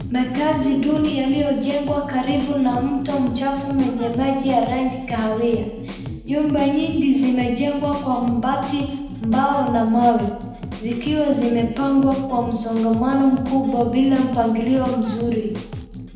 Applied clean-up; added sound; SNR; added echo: none; Drum kit; 12 dB; reverberation time 0.9 s.